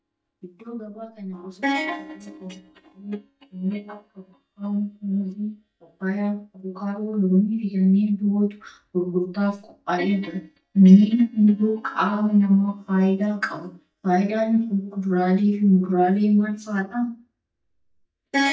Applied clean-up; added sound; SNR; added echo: neural mask model DeepFilterNet 3.